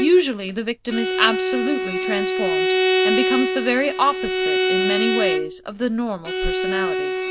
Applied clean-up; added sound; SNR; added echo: none; Bowed string instrument; -1 dB; none.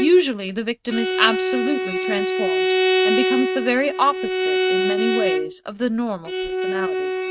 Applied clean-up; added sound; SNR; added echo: neural mask model RNNoise.